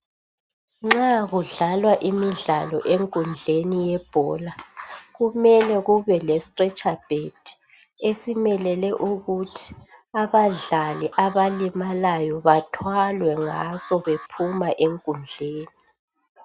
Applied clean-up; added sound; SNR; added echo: none; Alarm; 19 dB; none.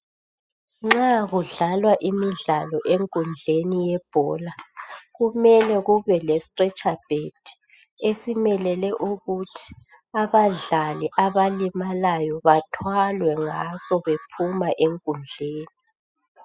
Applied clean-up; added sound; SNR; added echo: classical method spectral subtraction.